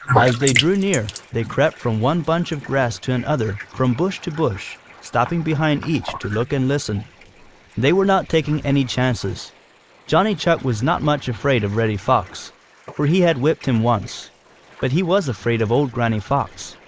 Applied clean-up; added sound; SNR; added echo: neural mask model Resemble Enhance denoiser.